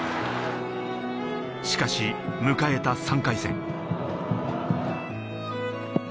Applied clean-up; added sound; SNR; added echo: none; none; none; none.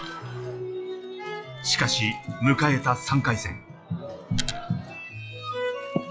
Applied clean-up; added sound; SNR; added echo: classical method log-MMSE.